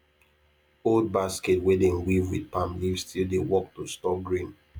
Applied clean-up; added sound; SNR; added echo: none; none; none; none.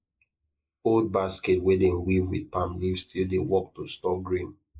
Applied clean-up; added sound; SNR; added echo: neural mask model Resemble Enhance denoiser.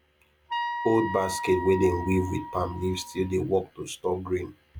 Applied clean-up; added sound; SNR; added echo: none; Wind instrument, woodwind instrument; 8 dB; none.